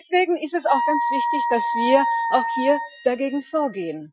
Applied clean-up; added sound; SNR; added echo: classical method Wiener filter.